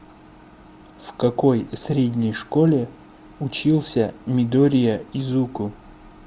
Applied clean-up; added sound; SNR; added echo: none; none; none; none.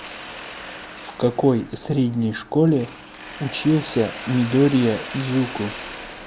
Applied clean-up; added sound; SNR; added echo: none; Mechanisms; 14 dB; none.